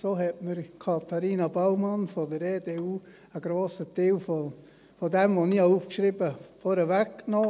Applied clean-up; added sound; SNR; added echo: none; none; none; none.